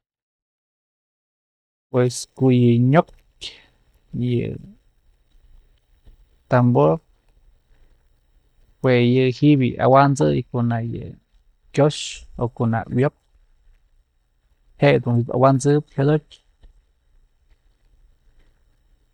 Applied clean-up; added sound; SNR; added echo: neural mask model DeepFilterNet 3.